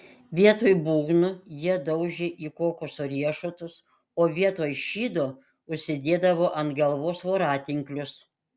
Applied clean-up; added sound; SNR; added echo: none; none; none; none.